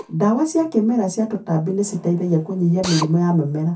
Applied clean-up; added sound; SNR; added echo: none; Drill; 17 dB; reverberation time 0.3 s.